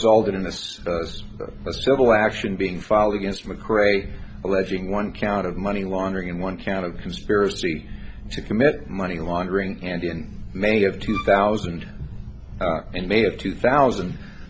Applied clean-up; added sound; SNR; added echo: none; Bowed string instrument; 12 dB; none.